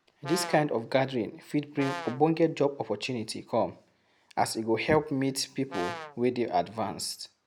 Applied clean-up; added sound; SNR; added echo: none; Brass instrument; 11 dB; none.